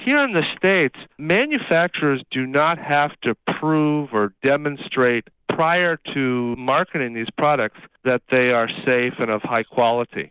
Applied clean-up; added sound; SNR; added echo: none; none; none; none.